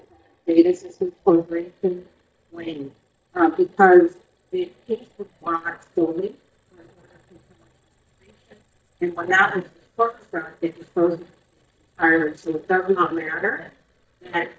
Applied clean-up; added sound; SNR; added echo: neural mask model DeepFilterNet 3.